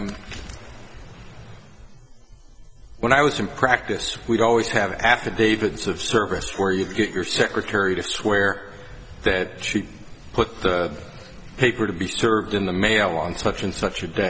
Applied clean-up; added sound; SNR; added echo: none; none; none; none.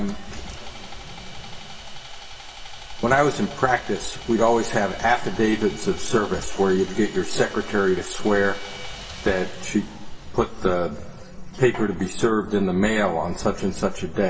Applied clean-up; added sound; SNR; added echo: none; Sawing; 18 dB; reverberation time 0.2 s.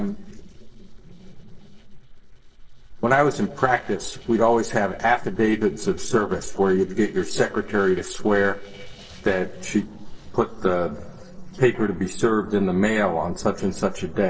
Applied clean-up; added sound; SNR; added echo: neural separator model SepFormer DNS4.